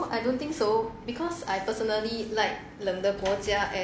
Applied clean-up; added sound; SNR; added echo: none; Sliding door / Slam; 18 dB; none.